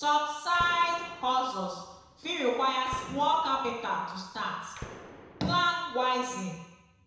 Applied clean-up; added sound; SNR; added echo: none; Gunshot, gunfire; 18 dB; reverberation time 1.0 s.